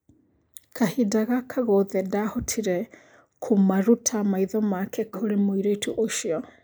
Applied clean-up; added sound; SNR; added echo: neural mask model Resemble Enhance denoiser.